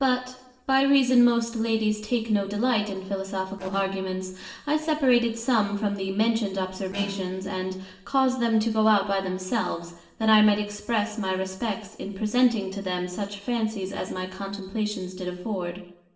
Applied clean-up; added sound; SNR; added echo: neural separator model SepFormer DNS4.